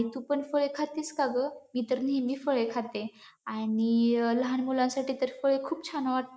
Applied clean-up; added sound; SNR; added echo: none; none; none; none.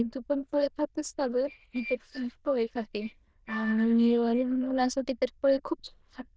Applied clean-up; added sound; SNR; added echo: neural diffusion model UNIVERSE++.